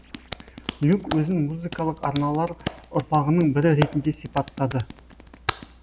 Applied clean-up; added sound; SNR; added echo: none; Hands; 11 dB; none.